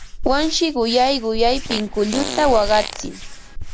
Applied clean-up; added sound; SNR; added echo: none; Fart + Hands; 7 dB; none.